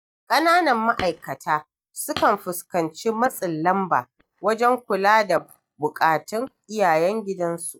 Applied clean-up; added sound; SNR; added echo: neural mask model DeepFilterNet 3.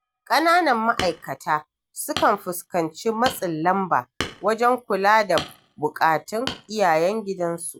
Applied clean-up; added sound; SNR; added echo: none; Hammer; 14 dB; none.